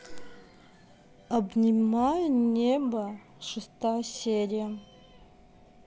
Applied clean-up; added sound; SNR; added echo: none; none; none; none.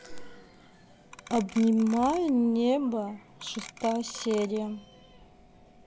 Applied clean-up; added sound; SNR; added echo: none; Clock; 17 dB; none.